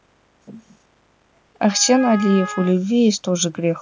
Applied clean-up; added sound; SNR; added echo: none; Wind instrument, woodwind instrument; 13 dB; none.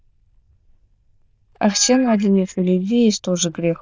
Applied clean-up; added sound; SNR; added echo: neural diffusion model UNIVERSE++.